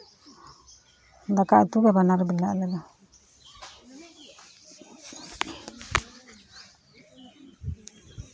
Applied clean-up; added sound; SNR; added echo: none; none; none; none.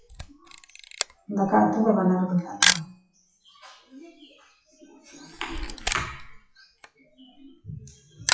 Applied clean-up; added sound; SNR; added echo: classical method WPE with log-MMSE.